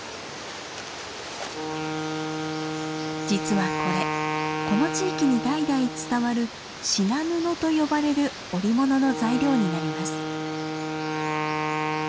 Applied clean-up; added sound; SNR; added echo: none; Wind instrument, woodwind instrument; 4 dB; none.